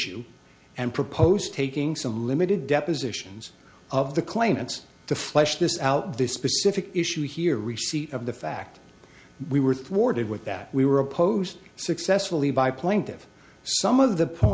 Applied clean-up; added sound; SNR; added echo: none; none; none; none.